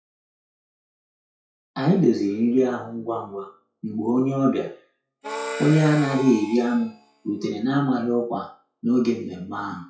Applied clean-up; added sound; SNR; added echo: classical method WPE with log-MMSE.